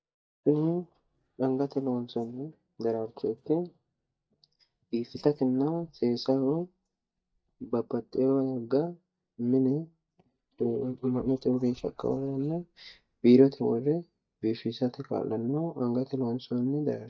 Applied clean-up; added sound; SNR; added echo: neural mask model DeepFilterNet 3.